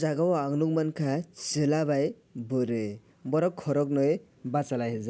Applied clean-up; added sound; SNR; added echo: none; none; none; none.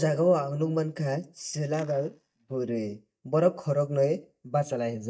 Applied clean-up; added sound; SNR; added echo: neural mask model DeepFilterNet 3.